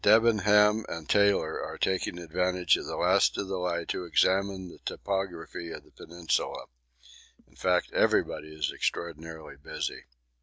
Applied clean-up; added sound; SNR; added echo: none; none; none; none.